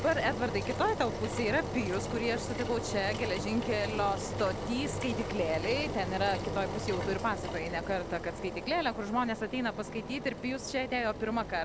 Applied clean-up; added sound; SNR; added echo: none; Engine; 4 dB; none.